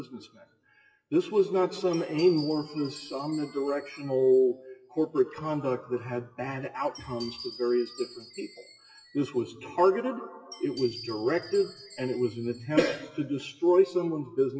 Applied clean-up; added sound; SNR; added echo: classical method WPE with log-MMSE.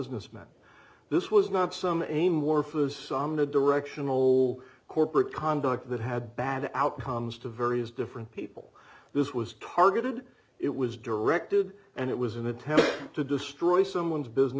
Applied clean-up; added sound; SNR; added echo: none; none; none; none.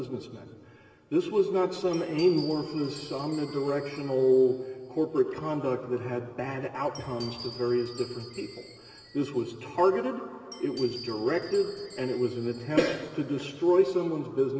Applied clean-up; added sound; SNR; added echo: none; Glass; 19 dB; reverberation time 2.5 s.